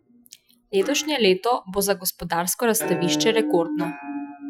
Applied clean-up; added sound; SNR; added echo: classical method Wiener filter.